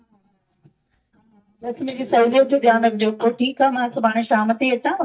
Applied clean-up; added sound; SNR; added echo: neural mask model DeepFilterNet 3.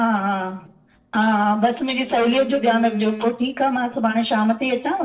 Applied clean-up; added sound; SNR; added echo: neural separator model SepFormer DNS4.